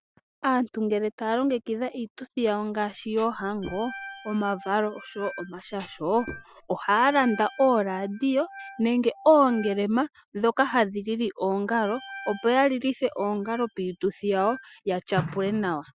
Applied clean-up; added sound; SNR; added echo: classical method Wiener filter.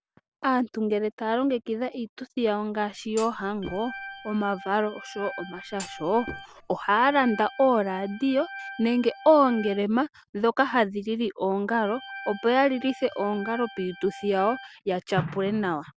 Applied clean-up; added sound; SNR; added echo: none; Organ + Thump, thud; 15 dB; none.